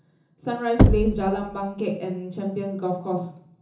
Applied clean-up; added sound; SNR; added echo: none; Knock / Wood; -3 dB; reverberation time 0.7 s.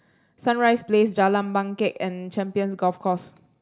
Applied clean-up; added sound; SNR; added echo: none; none; none; none.